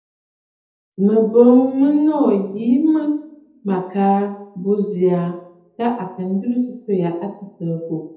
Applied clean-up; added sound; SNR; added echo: none; none; none; reverberation time 0.7 s.